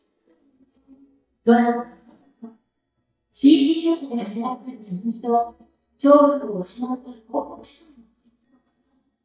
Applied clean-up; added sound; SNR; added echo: neural mask model DeepFilterNet 3.